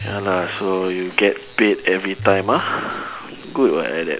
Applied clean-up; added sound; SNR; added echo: none; Piano; 18 dB; none.